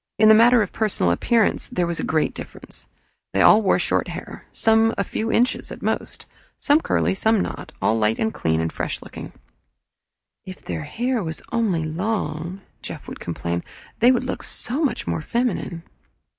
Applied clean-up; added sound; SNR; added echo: none; none; none; none.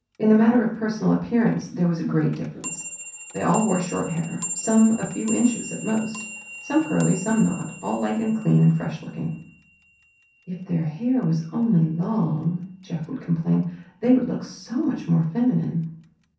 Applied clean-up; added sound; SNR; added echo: none; Clock; 15 dB; reverberation time 0.6 s.